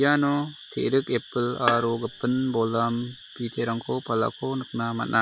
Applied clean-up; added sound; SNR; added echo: none; Bowed string instrument; 10 dB; none.